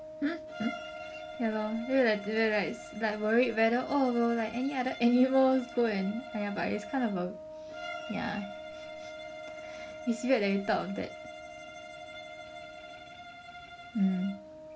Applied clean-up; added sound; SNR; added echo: none; Bowed string instrument + Wind instrument, woodwind instrument; 12 dB; none.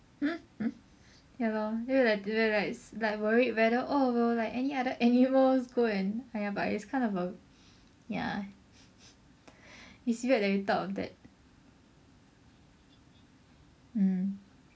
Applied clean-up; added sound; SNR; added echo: none; none; none; none.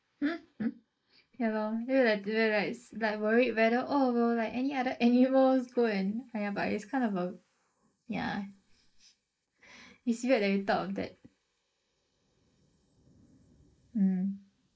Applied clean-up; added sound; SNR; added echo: neural mask model Resemble Enhance denoiser.